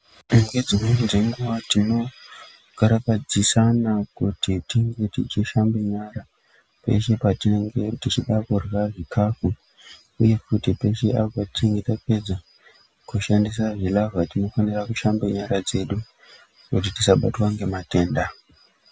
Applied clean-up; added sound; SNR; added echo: none; none; none; none.